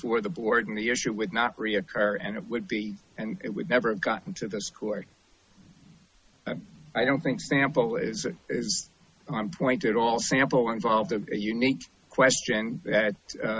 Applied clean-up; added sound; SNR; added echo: none; none; none; none.